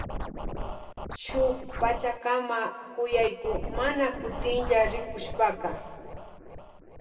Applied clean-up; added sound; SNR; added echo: none; Scratching (performance technique); 7 dB; reverberation time 1.9 s.